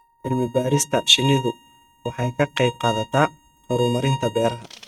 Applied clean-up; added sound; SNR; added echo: neural mask model RNNoise.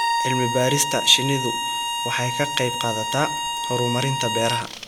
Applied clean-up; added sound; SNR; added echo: none; Bowed string instrument; 2 dB; none.